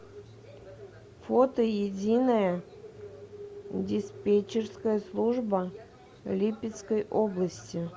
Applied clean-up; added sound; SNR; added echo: none; none; none; none.